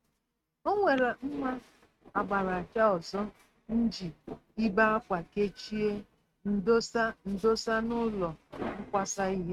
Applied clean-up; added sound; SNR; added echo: neural mask model RNNoise.